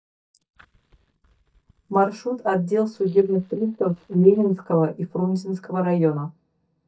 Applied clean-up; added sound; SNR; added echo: neural mask model DeepFilterNet 3.